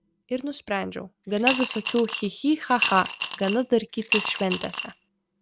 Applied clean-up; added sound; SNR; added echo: none; Coin (dropping) / Glass; 1 dB; none.